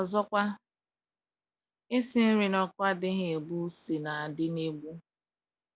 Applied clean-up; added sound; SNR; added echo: none; none; none; none.